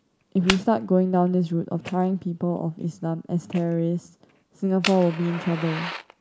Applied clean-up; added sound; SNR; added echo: none; Fire; 12 dB; none.